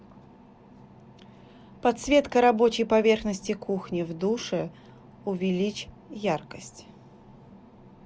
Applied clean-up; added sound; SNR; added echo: none; none; none; none.